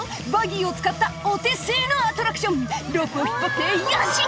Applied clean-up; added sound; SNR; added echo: none; none; none; none.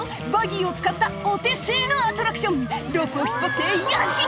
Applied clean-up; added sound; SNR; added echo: none; Wind instrument, woodwind instrument; 13 dB; none.